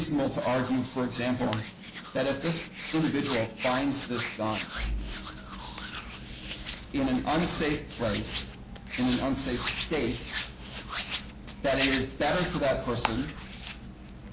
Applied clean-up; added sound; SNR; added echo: none; Hands; 3 dB; none.